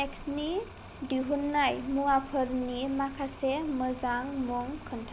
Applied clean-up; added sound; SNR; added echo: none; Stream; 14 dB; none.